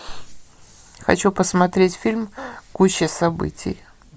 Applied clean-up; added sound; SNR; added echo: none; none; none; none.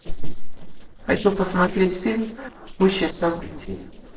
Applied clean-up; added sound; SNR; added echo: neural separator model SepFormer DNS4.